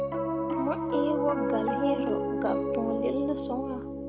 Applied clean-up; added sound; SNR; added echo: none; Piano; -2 dB; none.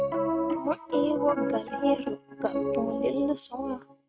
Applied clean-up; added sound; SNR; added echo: neural mask model RNNoise.